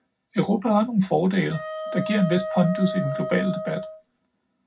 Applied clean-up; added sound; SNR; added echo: none; Wind instrument, woodwind instrument; 8 dB; reverberation time 0.4 s.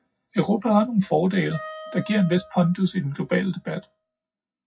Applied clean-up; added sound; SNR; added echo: classical method WPE with log-MMSE.